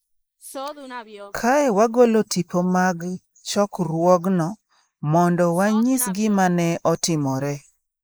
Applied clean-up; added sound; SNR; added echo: neural mask model Resemble Enhance denoiser.